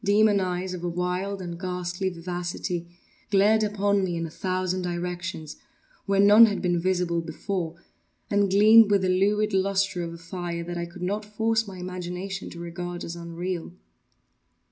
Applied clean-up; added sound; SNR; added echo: none; none; none; none.